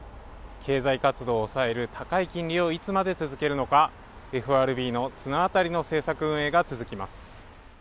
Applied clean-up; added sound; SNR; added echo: none; none; none; none.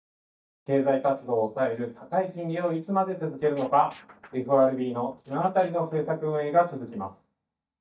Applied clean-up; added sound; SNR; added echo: neural mask model DeepFilterNet 3.